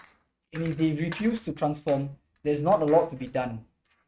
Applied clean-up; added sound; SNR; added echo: neural mask model RNNoise.